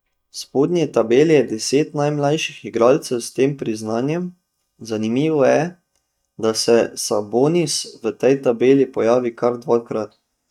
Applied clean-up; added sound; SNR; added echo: neural mask model DeepFilterNet 3.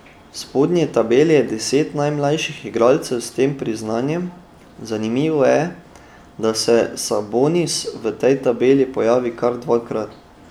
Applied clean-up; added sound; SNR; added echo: none; none; none; none.